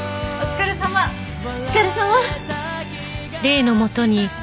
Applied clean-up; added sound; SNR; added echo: none; none; none; none.